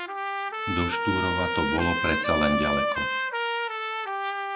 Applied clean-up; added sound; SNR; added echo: none; Trumpet; -2 dB; none.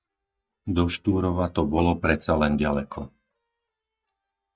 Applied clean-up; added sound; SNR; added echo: neural mask model DeepFilterNet 3.